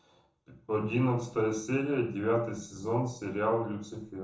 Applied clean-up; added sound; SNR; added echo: none; none; none; reverberation time 0.6 s.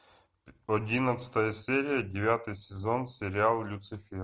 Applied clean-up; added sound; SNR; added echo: none; none; none; none.